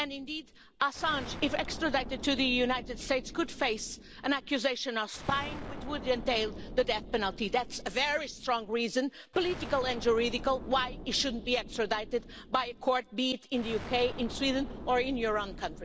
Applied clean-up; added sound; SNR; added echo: none; Explosion; 11 dB; none.